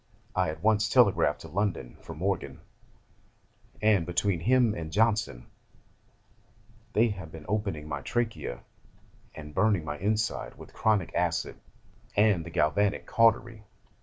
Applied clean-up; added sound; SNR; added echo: none; none; none; none.